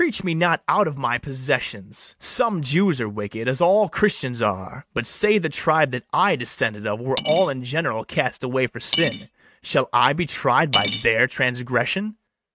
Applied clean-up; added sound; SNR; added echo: neural mask model RNNoise.